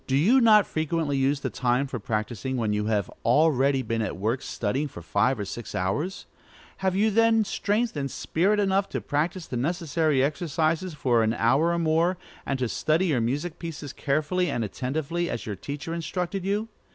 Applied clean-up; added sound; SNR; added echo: none; none; none; none.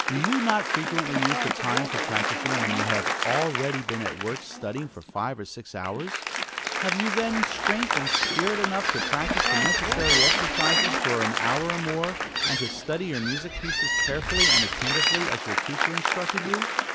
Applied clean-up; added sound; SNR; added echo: none; Gull, seagull + Applause; -4 dB; none.